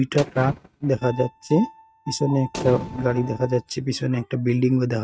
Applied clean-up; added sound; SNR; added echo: neural mask model RNNoise.